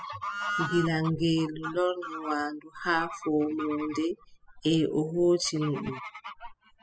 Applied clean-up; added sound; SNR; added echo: classical method spectral subtraction.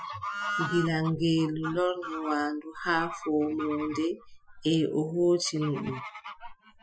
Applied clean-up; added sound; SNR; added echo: classical method Wiener filter.